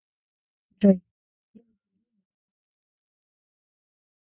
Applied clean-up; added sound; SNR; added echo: neural mask model DeepFilterNet 3.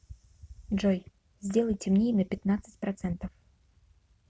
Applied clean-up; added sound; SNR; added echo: none; none; none; none.